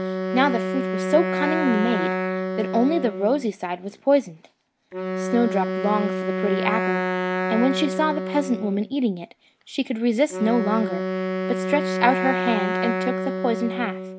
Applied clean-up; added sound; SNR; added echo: none; Wind instrument, woodwind instrument; 2 dB; none.